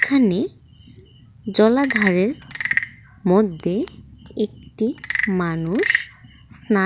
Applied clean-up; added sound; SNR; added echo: none; Wood / Percussion / Frog; 7 dB; none.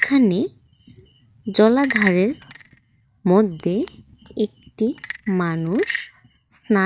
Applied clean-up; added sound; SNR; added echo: neural mask model RNNoise.